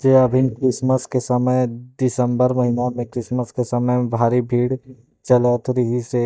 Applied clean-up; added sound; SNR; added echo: neural mask model DeepFilterNet 3.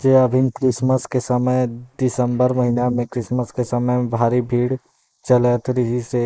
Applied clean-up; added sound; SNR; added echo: neural mask model Resemble Enhance denoiser.